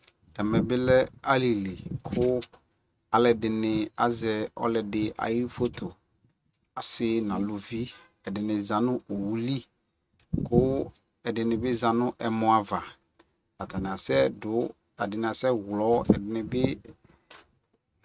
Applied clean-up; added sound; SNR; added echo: neural mask model RNNoise.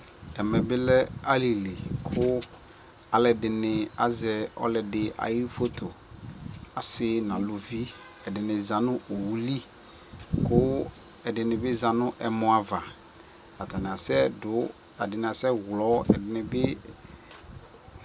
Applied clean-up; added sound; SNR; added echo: none; Brass instrument; 16 dB; none.